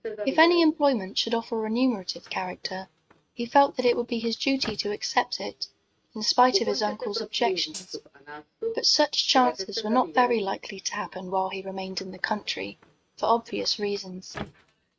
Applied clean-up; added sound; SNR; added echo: neural mask model RNNoise.